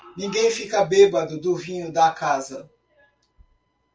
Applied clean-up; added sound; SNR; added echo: none; none; none; none.